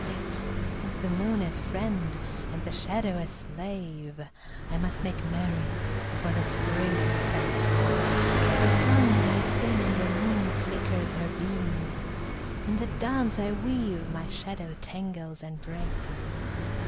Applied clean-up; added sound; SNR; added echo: none; Car passing by; -4 dB; none.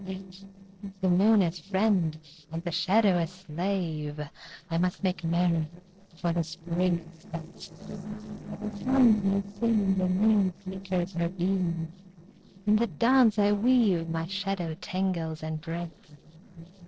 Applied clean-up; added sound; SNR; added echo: neural separator model SepFormer DNS4.